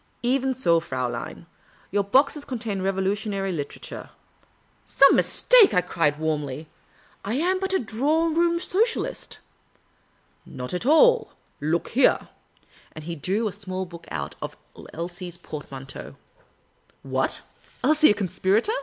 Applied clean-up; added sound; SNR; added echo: none; none; none; none.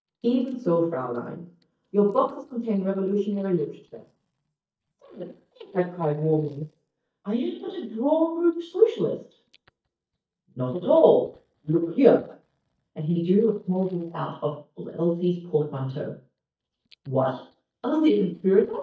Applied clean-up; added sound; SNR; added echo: neural mask model DeepFilterNet 3.